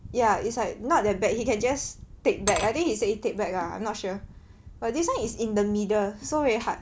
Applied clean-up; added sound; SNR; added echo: none; Glass / Liquid; 14 dB; none.